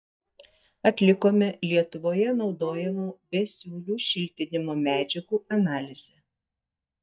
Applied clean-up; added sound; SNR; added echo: neural mask model DeepFilterNet 3.